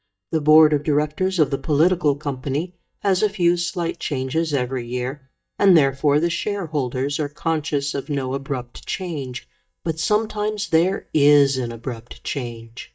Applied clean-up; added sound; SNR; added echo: neural mask model DeepFilterNet 3.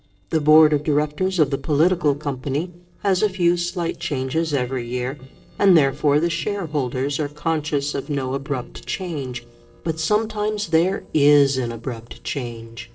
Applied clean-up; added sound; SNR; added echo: neural separator model SepFormer DNS4.